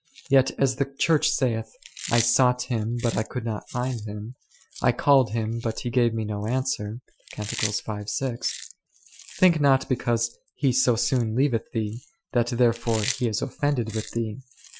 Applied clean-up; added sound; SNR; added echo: classical method Wiener filter.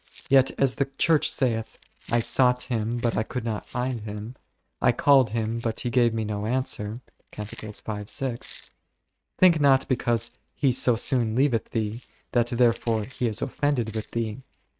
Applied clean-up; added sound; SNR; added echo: neural mask model RNNoise.